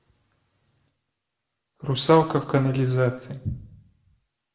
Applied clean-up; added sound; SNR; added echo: none; none; none; reverberation time 0.7 s.